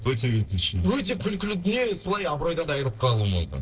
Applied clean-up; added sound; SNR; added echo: neural separator model SepFormer DNS4.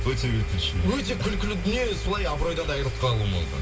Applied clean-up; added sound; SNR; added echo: none; Domestic sounds, home sounds; 14 dB; reverberation time 1.6 s.